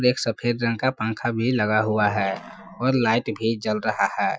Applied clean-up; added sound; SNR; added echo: classical method Wiener filter.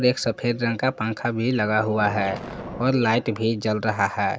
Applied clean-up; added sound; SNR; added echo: none; Boom; 14 dB; none.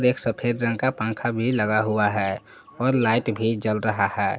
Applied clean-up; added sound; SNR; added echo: none; none; none; none.